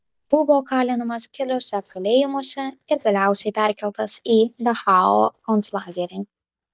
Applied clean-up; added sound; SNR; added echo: neural mask model DeepFilterNet 3.